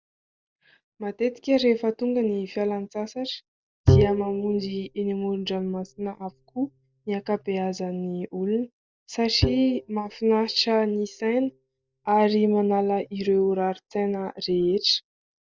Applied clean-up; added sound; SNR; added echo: neural mask model DeepFilterNet 3.